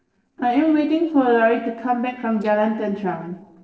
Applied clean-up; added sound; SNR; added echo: neural separator model SepFormer DNS4.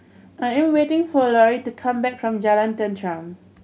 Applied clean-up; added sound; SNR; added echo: none; none; none; none.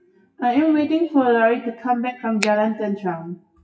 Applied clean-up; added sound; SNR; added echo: classical method WPE with log-MMSE.